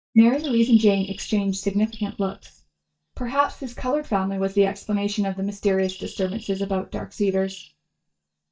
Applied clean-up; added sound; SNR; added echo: neural mask model DeepFilterNet 3.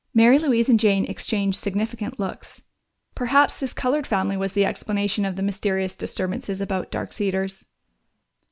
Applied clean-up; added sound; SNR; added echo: none; none; none; none.